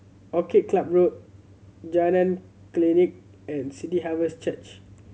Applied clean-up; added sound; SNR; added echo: none; none; none; none.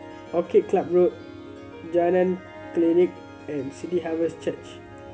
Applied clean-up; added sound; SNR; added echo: none; Harp; 17 dB; none.